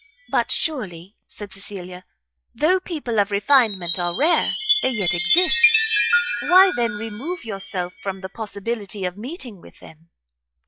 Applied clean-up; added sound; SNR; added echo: classical method log-MMSE.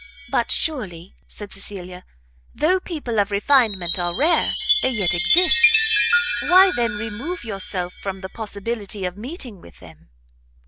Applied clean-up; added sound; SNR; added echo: none; Chime; 2 dB; none.